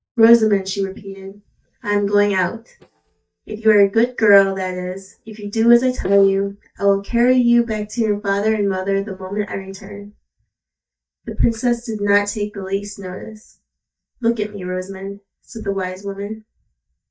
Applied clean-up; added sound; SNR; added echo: neural mask model DeepFilterNet 3.